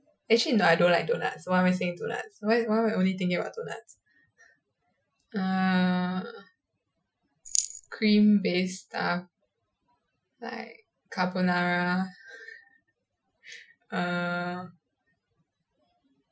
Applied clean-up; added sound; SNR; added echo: classical method Wiener filter.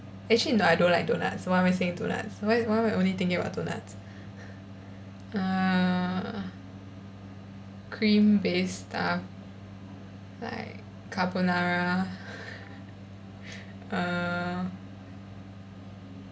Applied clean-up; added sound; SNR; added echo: none; none; none; none.